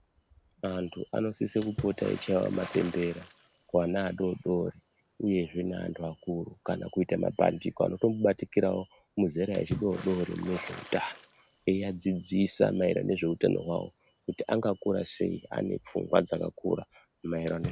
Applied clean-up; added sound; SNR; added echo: none; Water / Splash, splatter; 18 dB; none.